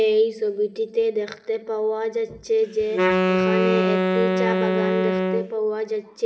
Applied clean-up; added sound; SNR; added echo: none; Wind instrument, woodwind instrument; -2 dB; reverberation time 0.9 s.